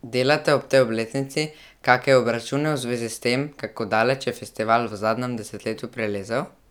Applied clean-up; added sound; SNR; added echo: none; none; none; none.